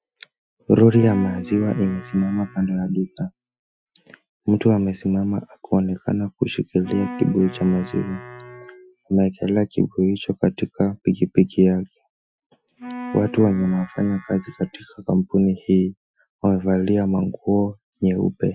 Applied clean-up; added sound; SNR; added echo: classical method Wiener filter.